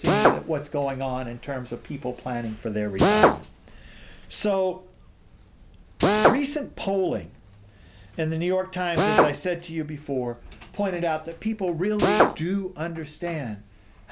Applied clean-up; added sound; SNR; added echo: none; Drill; -1 dB; none.